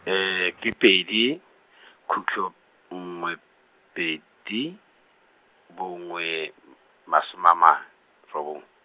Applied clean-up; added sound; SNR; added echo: none; none; none; none.